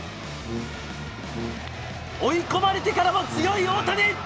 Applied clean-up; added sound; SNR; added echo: none; Brass instrument; 12 dB; none.